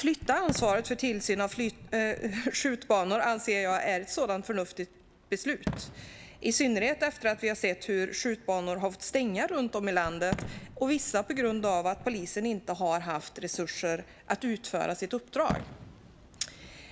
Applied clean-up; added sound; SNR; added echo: none; Fireworks; 14 dB; none.